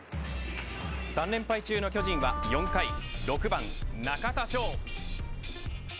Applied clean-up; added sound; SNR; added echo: none; Car + Wind instrument, woodwind instrument; 3 dB; none.